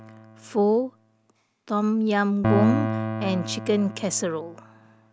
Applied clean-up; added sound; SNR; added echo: none; Piano; 5 dB; none.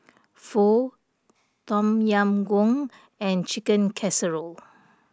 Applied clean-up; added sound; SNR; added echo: none; none; none; none.